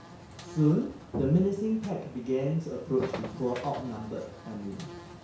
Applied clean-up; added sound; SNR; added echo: none; Buzz; 12 dB; reverberation time 0.6 s.